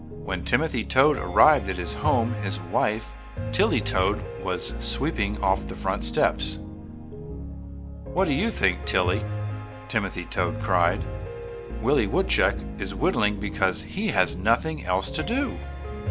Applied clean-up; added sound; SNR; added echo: none; Piano; 6 dB; none.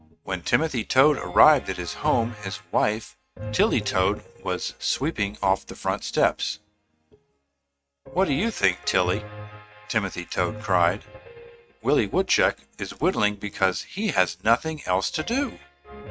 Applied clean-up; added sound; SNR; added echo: neural mask model RNNoise.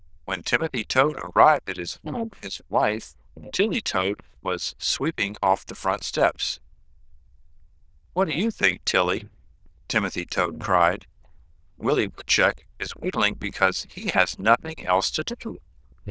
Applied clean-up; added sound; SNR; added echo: neural diffusion model UNIVERSE++.